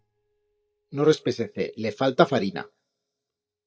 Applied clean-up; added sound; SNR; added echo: neural mask model DeepFilterNet 3.